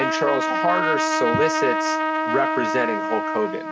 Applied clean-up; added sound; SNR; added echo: none; Trumpet; -1 dB; none.